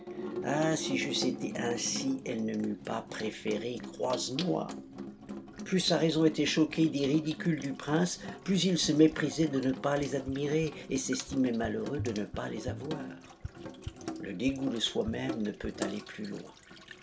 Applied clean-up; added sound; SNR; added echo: none; Sink (filling or washing) / Water tap, faucet; 10 dB; none.